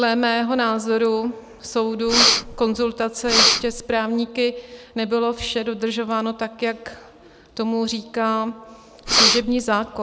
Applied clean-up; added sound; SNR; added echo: none; Breathing; -2 dB; none.